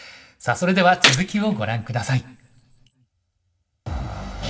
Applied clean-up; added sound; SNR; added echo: none; Gunshot, gunfire; 2 dB; reverberation time 0.7 s.